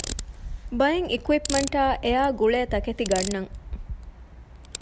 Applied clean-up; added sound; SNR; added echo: none; Ratchet, pawl; 12 dB; none.